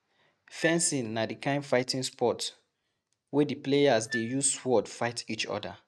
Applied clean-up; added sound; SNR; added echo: neural mask model RNNoise.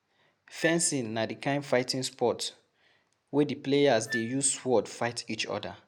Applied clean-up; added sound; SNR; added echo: none; Wind instrument, woodwind instrument; 12 dB; none.